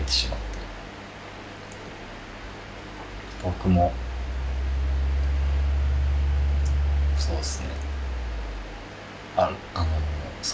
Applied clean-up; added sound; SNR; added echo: none; Engine; -3 dB; none.